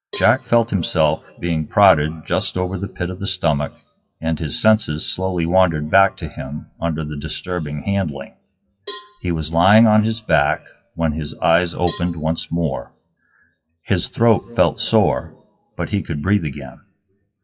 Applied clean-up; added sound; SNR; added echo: classical method WPE with log-MMSE.